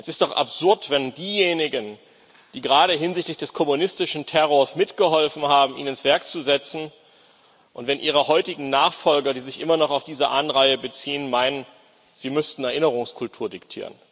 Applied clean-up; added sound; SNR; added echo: none; none; none; none.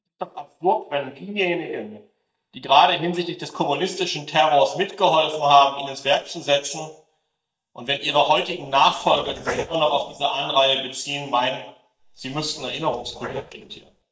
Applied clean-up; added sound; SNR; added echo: neural mask model DeepFilterNet 3.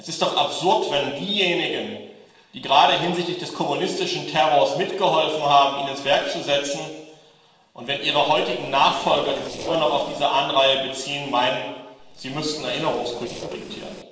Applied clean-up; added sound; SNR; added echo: neural separator model SepFormer DNS4.